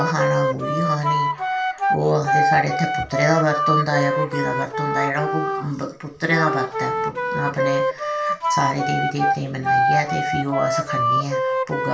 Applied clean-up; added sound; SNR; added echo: none; Wind instrument, woodwind instrument; -2 dB; reverberation time 0.4 s.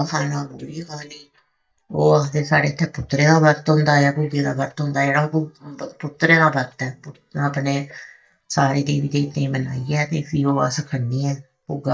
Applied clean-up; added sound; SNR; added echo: neural mask model DeepFilterNet 3.